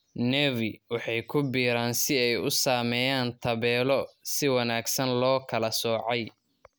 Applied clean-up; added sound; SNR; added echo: none; none; none; none.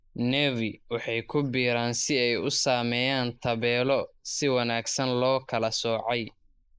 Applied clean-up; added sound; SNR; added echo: neural mask model Resemble Enhance denoiser.